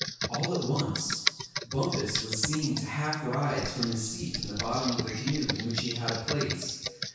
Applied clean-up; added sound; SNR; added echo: none; Computer keyboard; 4 dB; reverberation time 1.1 s.